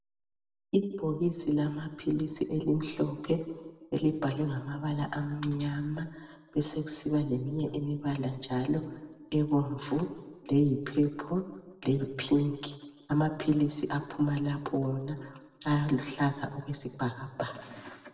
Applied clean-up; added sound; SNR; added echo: none; none; none; reverberation time 1.0 s.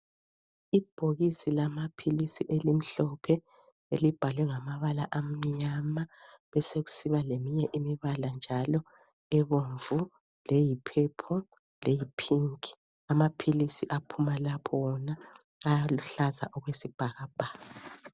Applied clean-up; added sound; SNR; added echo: none; none; none; none.